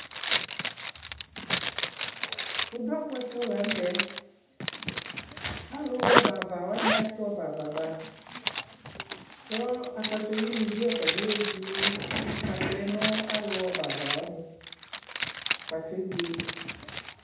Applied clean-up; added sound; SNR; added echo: none; Zipper (clothing); 0 dB; reverberation time 0.8 s.